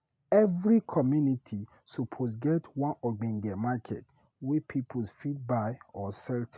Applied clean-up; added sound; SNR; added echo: none; none; none; none.